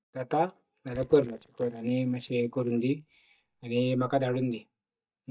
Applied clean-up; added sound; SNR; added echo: neural mask model DeepFilterNet 3.